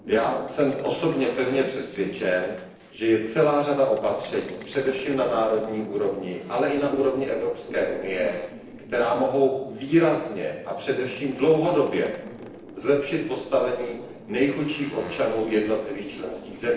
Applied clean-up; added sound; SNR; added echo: neural separator model SepFormer DNS4.